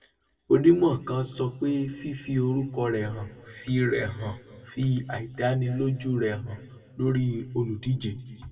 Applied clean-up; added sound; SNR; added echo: none; none; none; reverberation time 1.6 s.